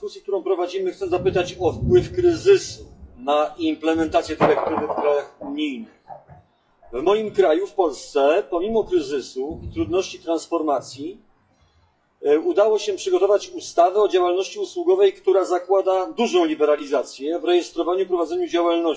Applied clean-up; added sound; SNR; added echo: classical method WPE with log-MMSE.